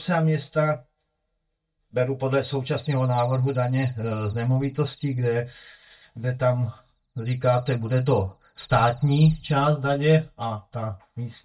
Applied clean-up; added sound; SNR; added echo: neural mask model DeepFilterNet 3.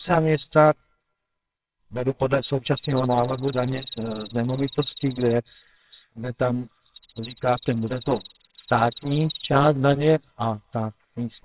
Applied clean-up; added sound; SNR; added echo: neural separator model SepFormer WHAMR!.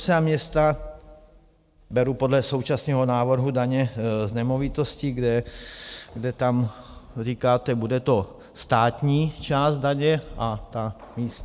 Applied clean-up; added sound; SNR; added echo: none; none; none; none.